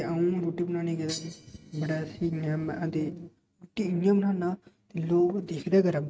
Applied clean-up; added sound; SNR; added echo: neural mask model RNNoise.